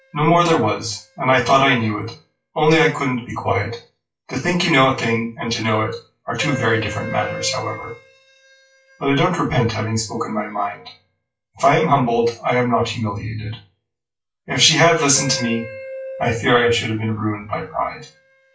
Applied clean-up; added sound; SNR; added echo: classical method WPE with log-MMSE.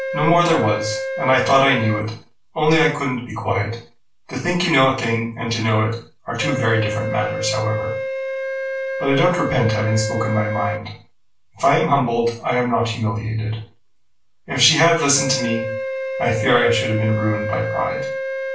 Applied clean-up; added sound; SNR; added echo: none; Wind instrument, woodwind instrument; 7 dB; reverberation time 0.3 s.